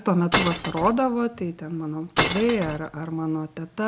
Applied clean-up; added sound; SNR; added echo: none; Glass; 2 dB; none.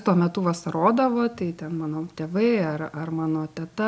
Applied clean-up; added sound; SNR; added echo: none; none; none; none.